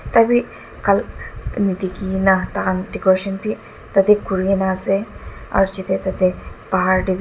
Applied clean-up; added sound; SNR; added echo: none; none; none; reverberation time 0.4 s.